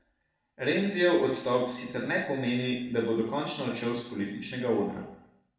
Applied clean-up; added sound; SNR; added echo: none; none; none; reverberation time 0.8 s.